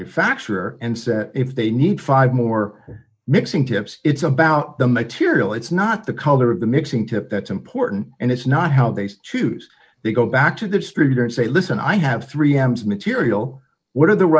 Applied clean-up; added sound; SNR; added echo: neural mask model Resemble Enhance denoiser.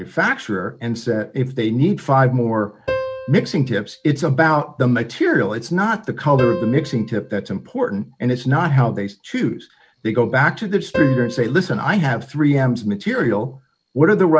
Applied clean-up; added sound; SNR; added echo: none; Piano; 13 dB; none.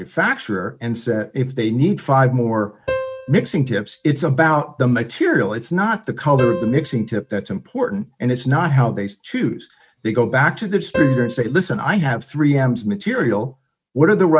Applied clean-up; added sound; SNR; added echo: neural mask model RNNoise.